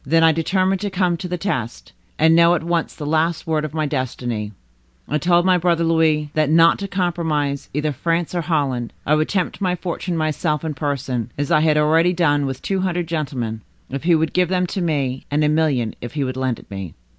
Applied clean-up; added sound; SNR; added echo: none; none; none; none.